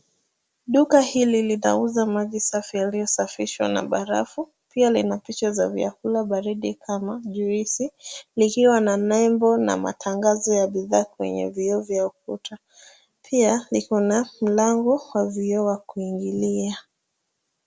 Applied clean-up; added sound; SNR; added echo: none; none; none; none.